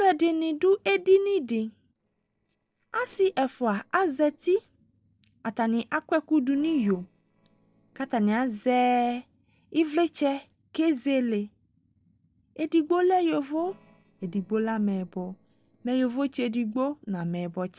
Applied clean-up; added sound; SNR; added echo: neural separator model SepFormer DNS4.